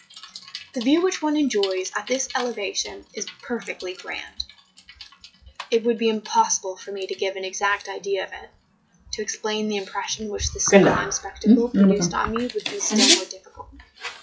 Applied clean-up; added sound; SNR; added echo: classical method log-MMSE.